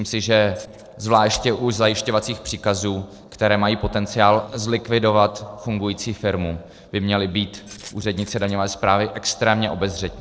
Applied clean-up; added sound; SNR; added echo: neural separator model SepFormer DNS4.